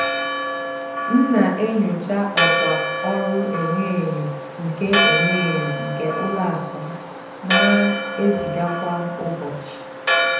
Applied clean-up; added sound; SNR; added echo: none; Church bell; 1 dB; reverberation time 0.9 s.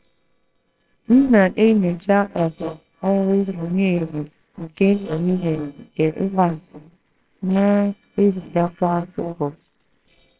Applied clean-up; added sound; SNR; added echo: neural separator model SepFormer WHAMR!.